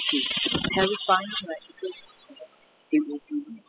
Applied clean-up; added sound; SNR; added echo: classical method spectral subtraction.